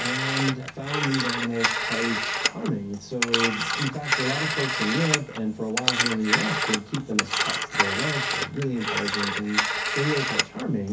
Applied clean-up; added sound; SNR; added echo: none; Telephone; -2 dB; reverberation time 0.3 s.